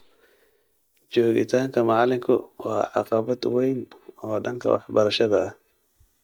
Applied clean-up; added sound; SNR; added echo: neural mask model DeepFilterNet 3.